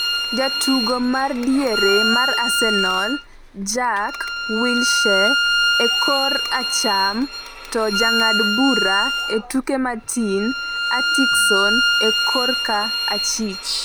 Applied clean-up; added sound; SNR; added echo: none; Bowed string instrument; -1 dB; none.